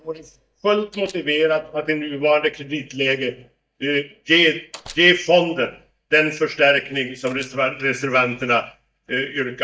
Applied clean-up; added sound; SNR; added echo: neural mask model DeepFilterNet 3.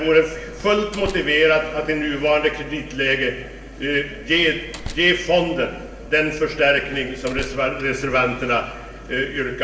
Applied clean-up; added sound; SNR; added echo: none; Slam; 19 dB; reverberation time 0.9 s.